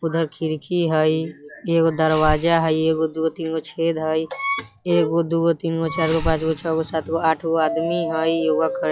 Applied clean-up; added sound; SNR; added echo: classical method log-MMSE.